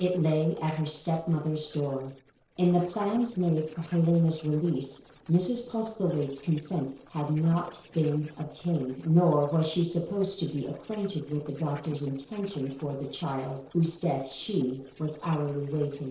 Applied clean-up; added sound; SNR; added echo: neural separator model SepFormer DNS4.